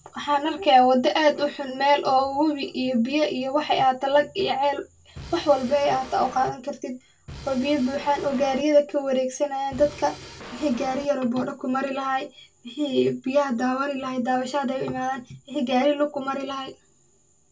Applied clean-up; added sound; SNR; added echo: none; Drum kit; 16 dB; reverberation time 0.1 s.